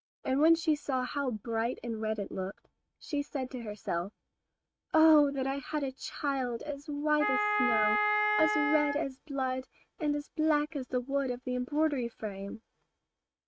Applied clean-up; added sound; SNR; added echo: neural mask model RNNoise.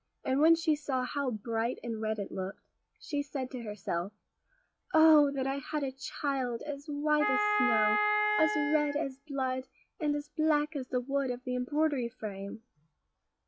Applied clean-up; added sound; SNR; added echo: classical method log-MMSE.